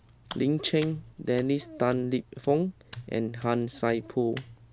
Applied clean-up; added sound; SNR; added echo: none; Hands; 18 dB; none.